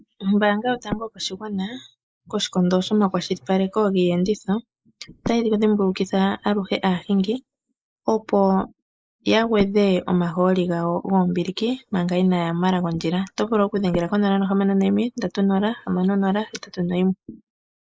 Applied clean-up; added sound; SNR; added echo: neural mask model Resemble Enhance denoiser.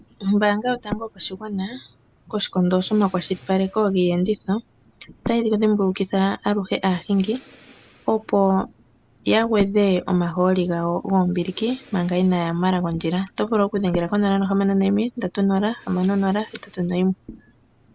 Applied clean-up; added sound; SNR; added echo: none; Breathing; 20 dB; none.